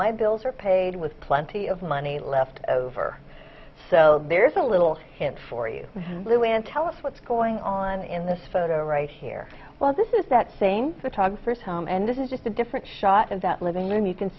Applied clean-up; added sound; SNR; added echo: none; none; none; none.